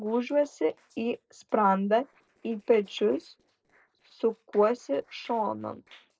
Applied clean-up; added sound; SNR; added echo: neural separator model SepFormer DNS4.